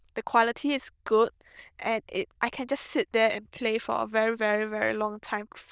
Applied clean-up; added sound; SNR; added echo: neural diffusion model UNIVERSE++.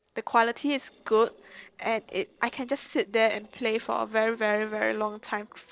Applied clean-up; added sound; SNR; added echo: neural separator model SepFormer DNS4.